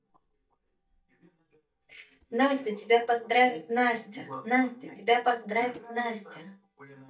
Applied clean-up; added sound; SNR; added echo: neural mask model DeepFilterNet 3.